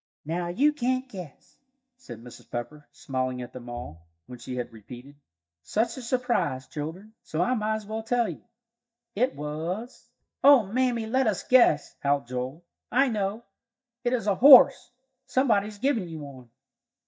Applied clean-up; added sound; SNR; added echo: neural mask model DeepFilterNet 3.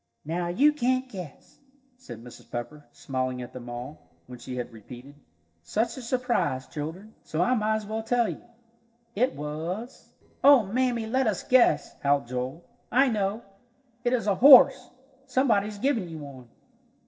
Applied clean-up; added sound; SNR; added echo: neural separator model SepFormer DNS4.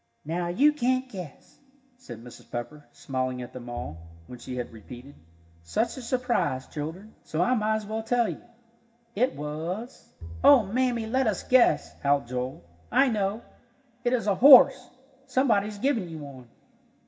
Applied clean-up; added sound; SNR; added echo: none; Bowed string instrument; 19 dB; reverberation time 1.4 s.